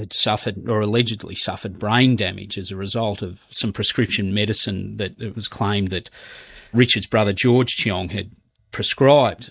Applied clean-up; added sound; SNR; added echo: neural mask model DeepFilterNet 3.